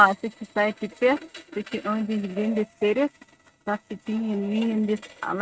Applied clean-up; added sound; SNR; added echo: neural mask model RNNoise.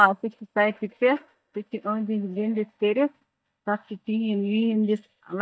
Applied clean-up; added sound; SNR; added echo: neural mask model DeepFilterNet 3.